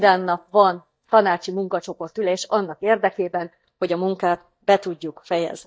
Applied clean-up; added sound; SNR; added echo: neural mask model DeepFilterNet 3.